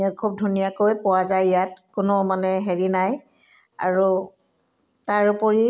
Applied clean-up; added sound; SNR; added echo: none; none; none; none.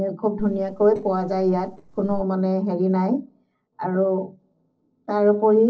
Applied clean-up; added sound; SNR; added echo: neural separator model SepFormer DNS4.